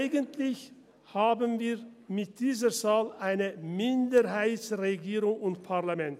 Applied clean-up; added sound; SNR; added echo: none; none; none; none.